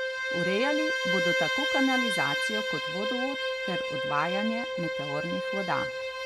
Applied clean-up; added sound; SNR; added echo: none; Bowed string instrument; -3 dB; none.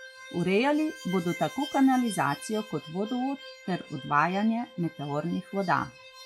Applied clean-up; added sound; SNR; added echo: classical method log-MMSE.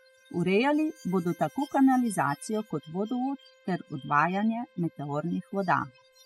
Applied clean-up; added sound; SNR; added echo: classical method spectral subtraction.